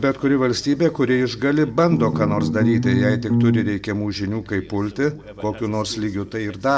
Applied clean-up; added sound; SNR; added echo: none; Bass guitar; -1 dB; reverberation time 0.8 s.